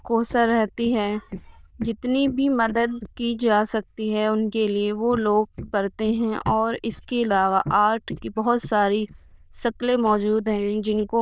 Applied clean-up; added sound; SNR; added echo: neural diffusion model UNIVERSE++.